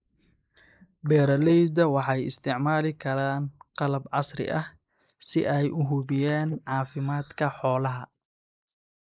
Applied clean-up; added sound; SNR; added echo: neural mask model Resemble Enhance denoiser.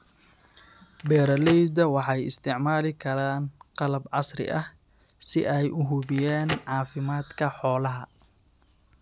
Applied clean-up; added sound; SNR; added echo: none; Crackle; 17 dB; none.